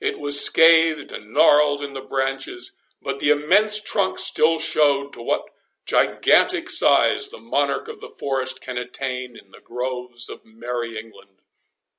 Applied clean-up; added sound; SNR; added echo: none; none; none; none.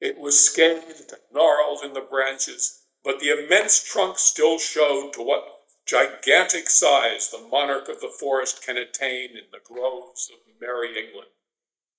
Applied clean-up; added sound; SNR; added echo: neural mask model DeepFilterNet 3.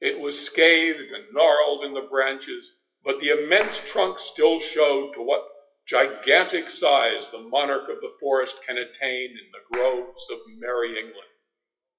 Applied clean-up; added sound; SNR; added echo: classical method WPE with log-MMSE.